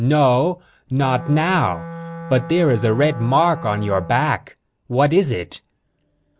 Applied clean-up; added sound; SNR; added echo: none; Wind instrument, woodwind instrument; 15 dB; none.